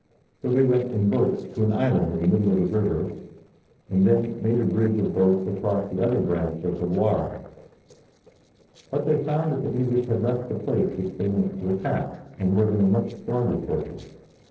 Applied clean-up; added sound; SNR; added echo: neural separator model SepFormer DNS4.